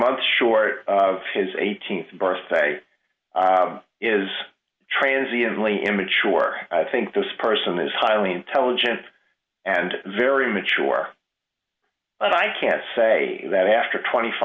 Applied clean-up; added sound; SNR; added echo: none; none; none; none.